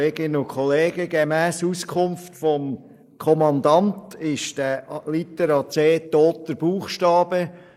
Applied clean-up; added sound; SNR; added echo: neural mask model Resemble Enhance denoiser.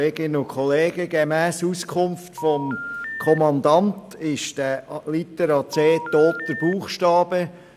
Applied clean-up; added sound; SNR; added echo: none; Telephone; 11 dB; none.